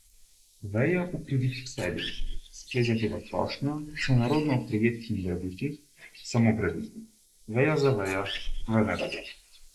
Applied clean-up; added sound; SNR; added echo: neural mask model Resemble Enhance denoiser.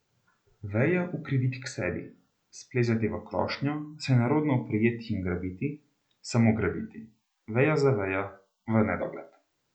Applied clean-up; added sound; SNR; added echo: none; none; none; none.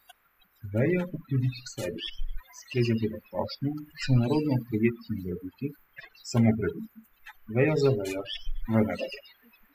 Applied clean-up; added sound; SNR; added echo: classical method spectral subtraction.